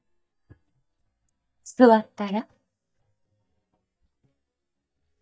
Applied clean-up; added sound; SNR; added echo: neural mask model DeepFilterNet 3.